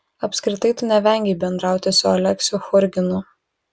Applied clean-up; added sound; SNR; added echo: none; none; none; none.